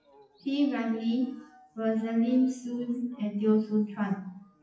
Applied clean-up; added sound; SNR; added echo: classical method WPE with log-MMSE.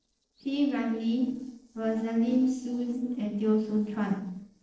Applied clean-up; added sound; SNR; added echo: neural separator model SepFormer DNS4.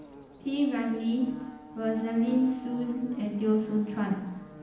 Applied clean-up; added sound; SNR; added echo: none; Buzz / Bird; 16 dB; reverberation time 0.9 s.